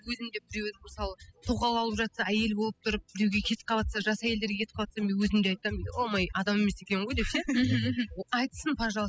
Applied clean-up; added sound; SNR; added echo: classical method spectral subtraction.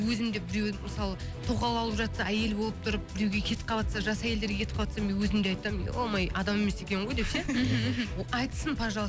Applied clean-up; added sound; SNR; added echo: none; Musical instrument; 13 dB; none.